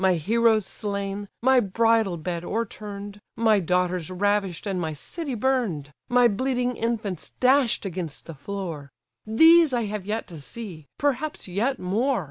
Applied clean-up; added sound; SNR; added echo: none; none; none; none.